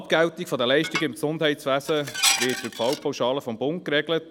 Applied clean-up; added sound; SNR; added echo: none; Dishes, pots, and pans; 5 dB; none.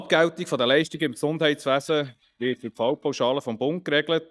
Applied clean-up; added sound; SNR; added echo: neural mask model DeepFilterNet 3.